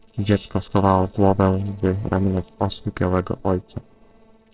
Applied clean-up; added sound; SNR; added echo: neural separator model SepFormer DNS4.